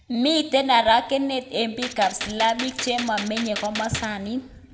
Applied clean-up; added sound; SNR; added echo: none; Gunshot, gunfire; 10 dB; reverberation time 0.8 s.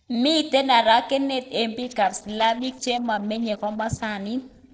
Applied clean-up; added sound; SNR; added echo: neural separator model SepFormer DNS4.